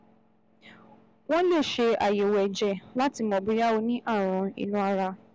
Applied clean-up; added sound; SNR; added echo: none; none; none; none.